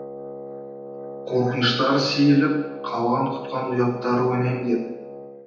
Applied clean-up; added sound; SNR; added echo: none; Wind instrument, woodwind instrument; 12 dB; reverberation time 0.9 s.